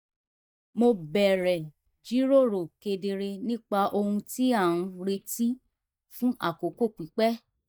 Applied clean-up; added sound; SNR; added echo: neural mask model DeepFilterNet 3.